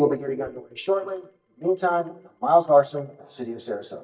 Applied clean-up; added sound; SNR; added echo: neural mask model DeepFilterNet 3.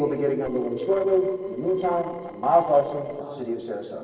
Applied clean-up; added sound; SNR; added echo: neural separator model SepFormer DNS4.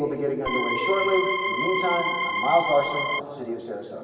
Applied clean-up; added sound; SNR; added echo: none; Organ; 1 dB; reverberation time 2.5 s.